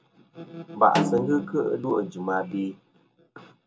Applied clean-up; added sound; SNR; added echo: none; Snare drum; 5 dB; reverberation time 0.2 s.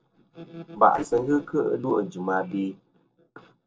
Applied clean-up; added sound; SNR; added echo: neural separator model SepFormer DNS4.